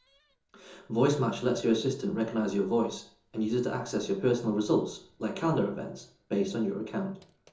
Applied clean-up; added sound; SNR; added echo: neural separator model SepFormer DNS4.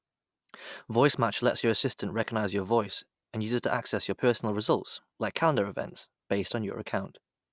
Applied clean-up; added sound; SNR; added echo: none; none; none; none.